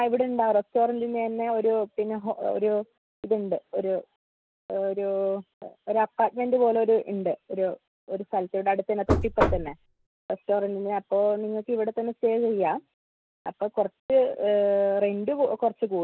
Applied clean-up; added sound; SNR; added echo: none; Knock; 0 dB; none.